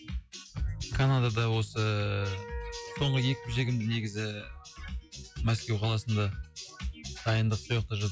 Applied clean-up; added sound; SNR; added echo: classical method log-MMSE.